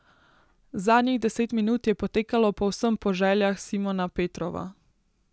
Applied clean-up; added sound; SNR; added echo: none; none; none; none.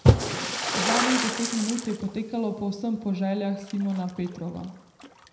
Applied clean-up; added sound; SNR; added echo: none; Splash, splatter; -1 dB; reverberation time 0.7 s.